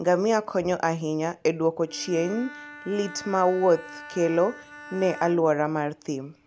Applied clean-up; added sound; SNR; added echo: none; Bowed string instrument; 18 dB; none.